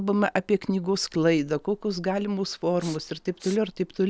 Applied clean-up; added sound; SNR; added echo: none; Respiratory sounds; 19 dB; none.